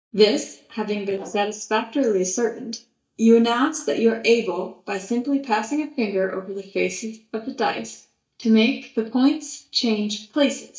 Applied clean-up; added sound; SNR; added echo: neural mask model DeepFilterNet 3.